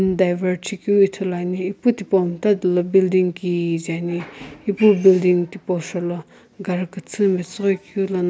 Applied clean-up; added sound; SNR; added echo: none; none; none; none.